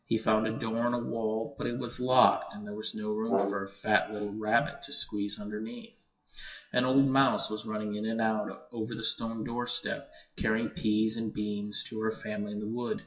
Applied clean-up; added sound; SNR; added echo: classical method WPE with log-MMSE.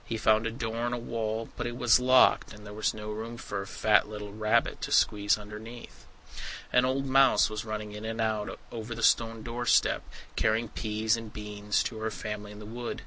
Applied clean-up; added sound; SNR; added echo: none; none; none; none.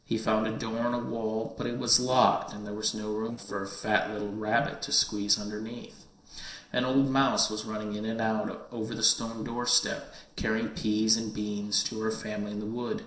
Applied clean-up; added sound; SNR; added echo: neural separator model SepFormer DNS4.